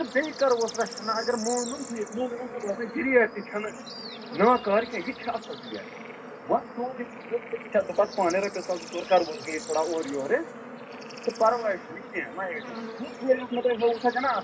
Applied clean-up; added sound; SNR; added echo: none; Bird / Insect / Frog; 12 dB; reverberation time 0.2 s.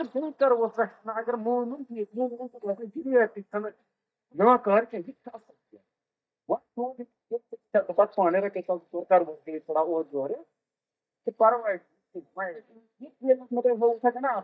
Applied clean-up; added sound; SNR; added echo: neural mask model DeepFilterNet 3.